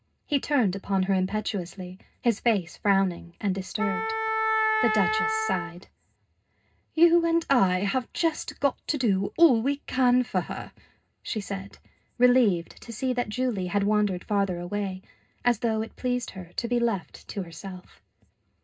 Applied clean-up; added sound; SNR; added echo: none; Wind instrument, woodwind instrument; 1 dB; reverberation time 0.2 s.